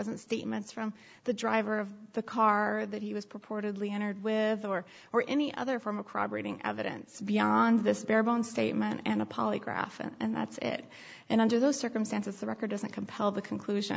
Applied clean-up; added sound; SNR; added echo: none; none; none; none.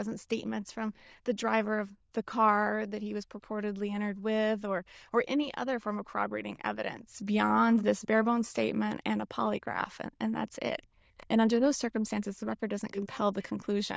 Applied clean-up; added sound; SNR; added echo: neural diffusion model UNIVERSE++.